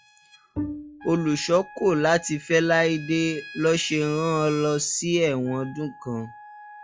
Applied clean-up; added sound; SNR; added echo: classical method log-MMSE.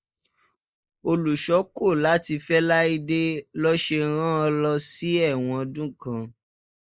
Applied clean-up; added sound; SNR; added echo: neural mask model Resemble Enhance denoiser.